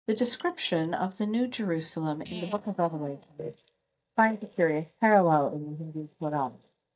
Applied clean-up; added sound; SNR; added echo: neural mask model DeepFilterNet 3.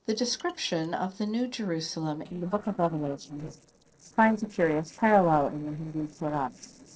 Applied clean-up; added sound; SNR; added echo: neural separator model SepFormer DNS4.